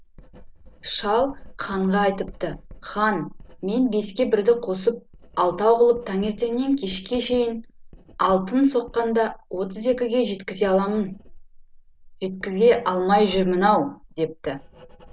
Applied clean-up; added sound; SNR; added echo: none; Writing; 20 dB; none.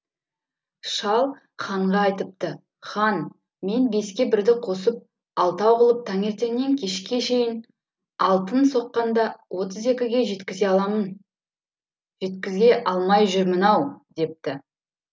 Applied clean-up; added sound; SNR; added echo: none; none; none; none.